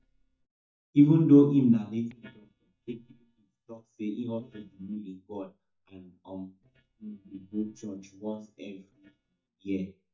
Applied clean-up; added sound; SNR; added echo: neural mask model DeepFilterNet 3.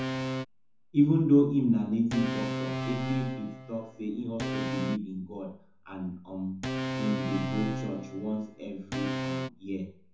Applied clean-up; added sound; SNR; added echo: none; Organ; 5 dB; reverberation time 0.7 s.